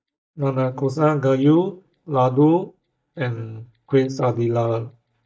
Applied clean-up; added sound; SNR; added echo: neural mask model DeepFilterNet 3.